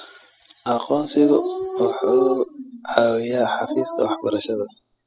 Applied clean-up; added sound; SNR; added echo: classical method spectral subtraction.